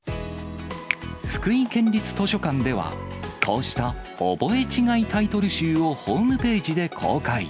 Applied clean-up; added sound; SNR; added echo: none; Finger snapping; 15 dB; none.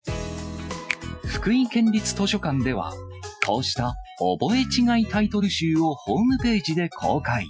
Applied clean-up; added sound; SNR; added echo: classical method Wiener filter.